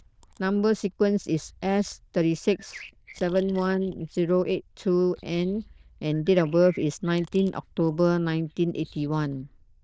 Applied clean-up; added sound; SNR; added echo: neural diffusion model UNIVERSE++.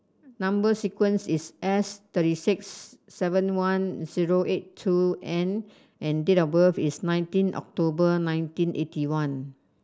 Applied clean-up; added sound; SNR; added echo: none; none; none; none.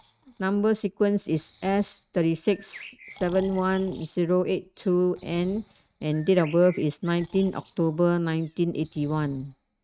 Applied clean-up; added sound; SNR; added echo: neural mask model RNNoise.